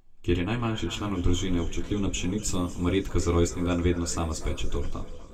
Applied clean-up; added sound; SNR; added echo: none; none; none; reverberation time 2.5 s.